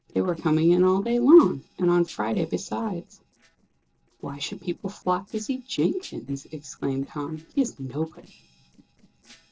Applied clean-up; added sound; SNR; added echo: neural separator model SepFormer DNS4.